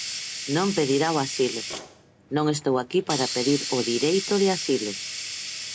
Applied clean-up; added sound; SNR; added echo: none; Hiss; 8 dB; none.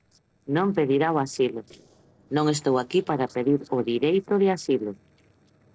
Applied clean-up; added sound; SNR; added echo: neural separator model SepFormer DNS4.